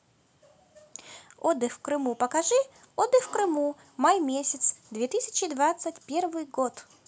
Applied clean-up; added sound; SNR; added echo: none; none; none; none.